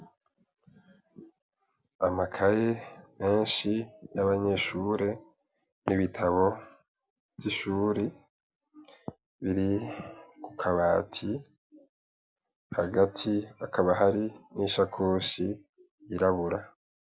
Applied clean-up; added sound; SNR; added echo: none; none; none; none.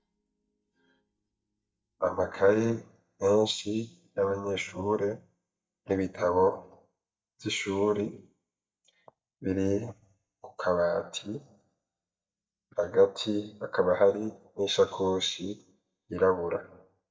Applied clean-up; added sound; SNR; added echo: neural mask model DeepFilterNet 3.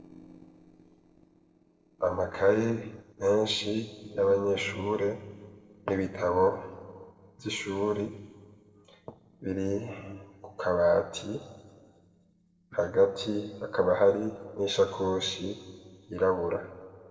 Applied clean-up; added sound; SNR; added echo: neural separator model SepFormer DNS4.